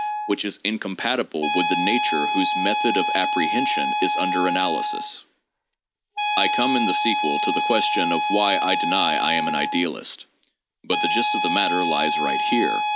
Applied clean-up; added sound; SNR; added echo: none; Wind instrument, woodwind instrument; -1 dB; none.